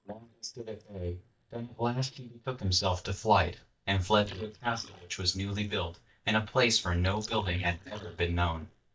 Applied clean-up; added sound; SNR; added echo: neural mask model DeepFilterNet 3.